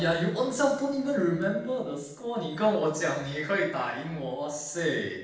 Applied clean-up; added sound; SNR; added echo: neural separator model SepFormer DNS4.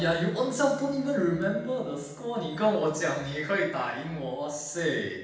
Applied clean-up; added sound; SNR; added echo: none; Bowed string instrument; 18 dB; reverberation time 0.9 s.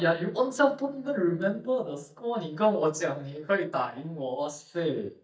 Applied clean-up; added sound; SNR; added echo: neural mask model DeepFilterNet 3.